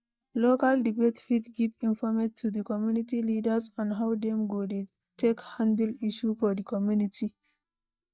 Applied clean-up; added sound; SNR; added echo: neural mask model DeepFilterNet 3.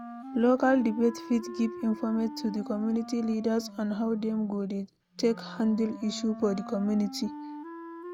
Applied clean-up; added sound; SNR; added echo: none; Wind instrument, woodwind instrument; 13 dB; none.